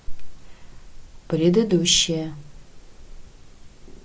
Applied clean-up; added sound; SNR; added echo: none; none; none; none.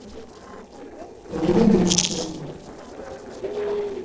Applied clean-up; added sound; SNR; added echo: neural separator model SepFormer DNS4.